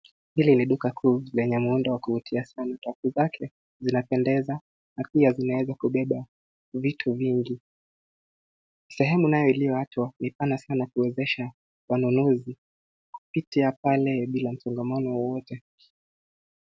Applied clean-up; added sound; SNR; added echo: none; none; none; none.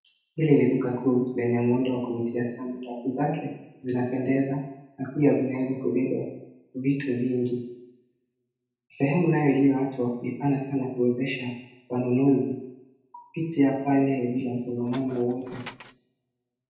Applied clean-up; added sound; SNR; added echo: none; Tools; 18 dB; reverberation time 0.8 s.